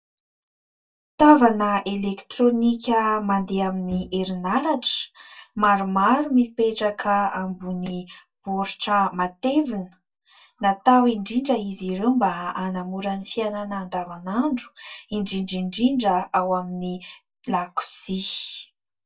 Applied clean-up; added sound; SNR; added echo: neural mask model DeepFilterNet 3.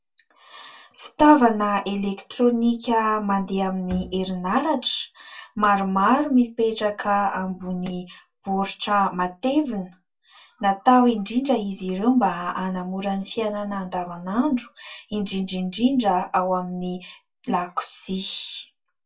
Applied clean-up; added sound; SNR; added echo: none; Bowed string instrument; 15 dB; reverberation time 0.2 s.